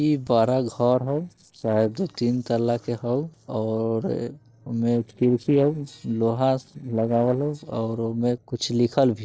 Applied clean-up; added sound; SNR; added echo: neural separator model SepFormer DNS4.